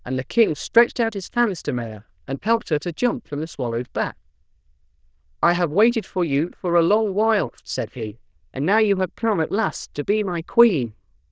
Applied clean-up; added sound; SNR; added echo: neural diffusion model UNIVERSE++.